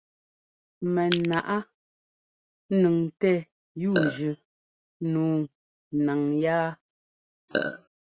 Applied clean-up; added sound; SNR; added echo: none; Burping, eructation + Crushing; 2 dB; none.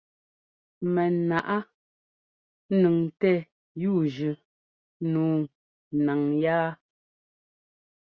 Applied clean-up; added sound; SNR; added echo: none; none; none; none.